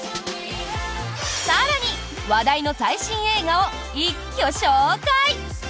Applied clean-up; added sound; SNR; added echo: none; none; none; none.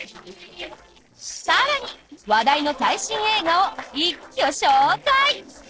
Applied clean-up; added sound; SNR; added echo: neural separator model SepFormer DNS4.